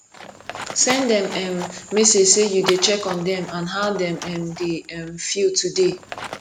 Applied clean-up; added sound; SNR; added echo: none; Livestock, farm animals, working animals; 13 dB; none.